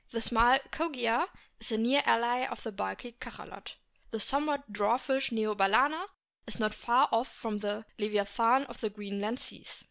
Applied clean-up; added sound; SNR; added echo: none; none; none; none.